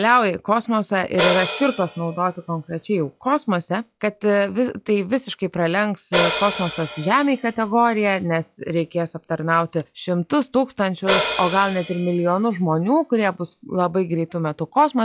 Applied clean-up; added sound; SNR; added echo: classical method log-MMSE.